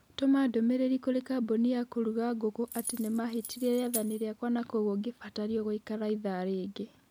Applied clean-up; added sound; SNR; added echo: none; Keys jangling; 11 dB; none.